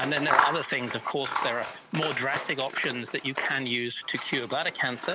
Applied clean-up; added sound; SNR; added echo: none; Scissors; 3 dB; none.